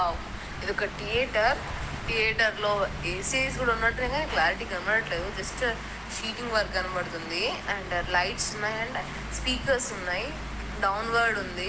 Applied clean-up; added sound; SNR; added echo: none; none; none; none.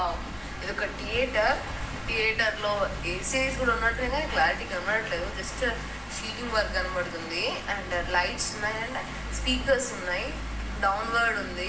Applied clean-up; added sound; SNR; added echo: none; Train; 19 dB; reverberation time 1.6 s.